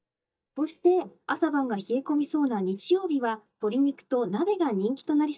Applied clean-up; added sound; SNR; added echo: neural mask model DeepFilterNet 3.